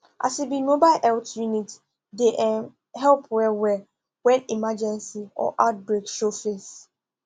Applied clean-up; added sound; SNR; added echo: none; none; none; none.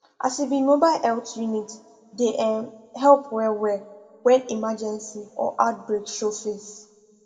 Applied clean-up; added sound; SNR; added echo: none; none; none; reverberation time 1.1 s.